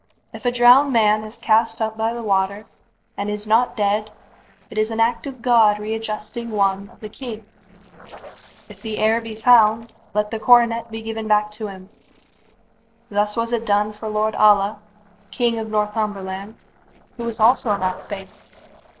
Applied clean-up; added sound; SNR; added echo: neural separator model SepFormer DNS4.